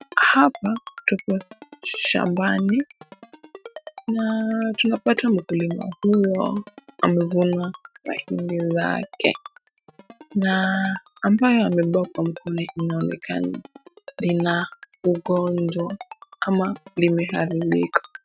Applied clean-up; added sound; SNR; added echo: neural mask model RNNoise.